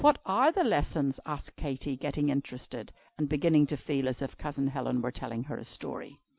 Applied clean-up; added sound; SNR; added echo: none; none; none; none.